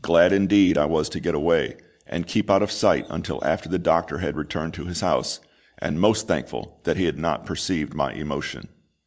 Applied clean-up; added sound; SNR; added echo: none; none; none; none.